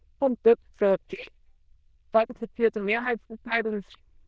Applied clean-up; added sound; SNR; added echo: neural diffusion model UNIVERSE++.